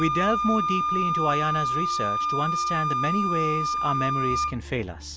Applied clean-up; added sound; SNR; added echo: none; Wind instrument, woodwind instrument; -2 dB; none.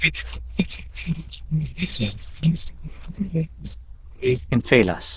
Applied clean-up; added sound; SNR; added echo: neural diffusion model UNIVERSE++.